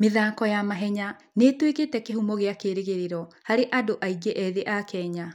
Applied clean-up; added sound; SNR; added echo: none; none; none; none.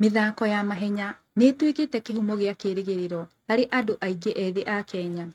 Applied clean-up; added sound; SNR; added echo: neural mask model RNNoise.